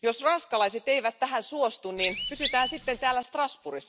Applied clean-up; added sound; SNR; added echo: none; Chirp, tweet; -3 dB; none.